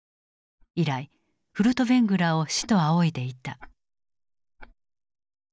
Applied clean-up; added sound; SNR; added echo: neural mask model DeepFilterNet 3.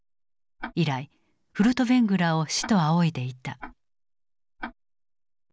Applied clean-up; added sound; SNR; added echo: neural mask model Resemble Enhance denoiser.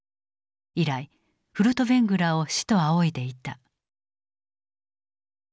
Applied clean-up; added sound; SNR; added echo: none; none; none; none.